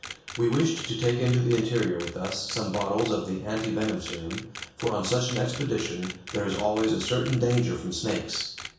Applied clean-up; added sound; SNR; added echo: none; Camera; 14 dB; reverberation time 0.6 s.